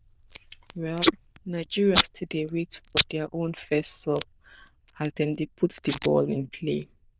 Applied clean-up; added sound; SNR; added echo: neural diffusion model UNIVERSE++.